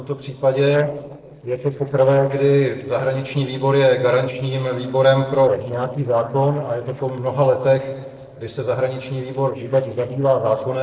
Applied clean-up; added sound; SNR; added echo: neural separator model SepFormer DNS4.